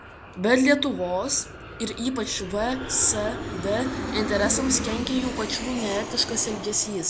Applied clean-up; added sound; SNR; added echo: none; Aircraft; 8 dB; none.